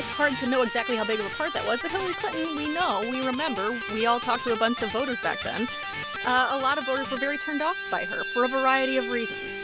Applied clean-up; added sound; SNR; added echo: none; Electric guitar; 6 dB; none.